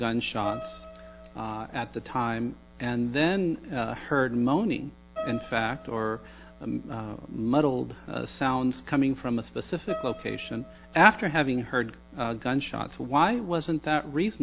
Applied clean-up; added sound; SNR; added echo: none; Piano; 17 dB; none.